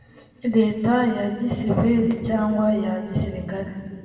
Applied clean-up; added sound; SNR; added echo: none; none; none; reverberation time 2.0 s.